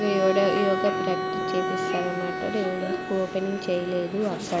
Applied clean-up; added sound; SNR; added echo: none; Bowed string instrument; 4 dB; none.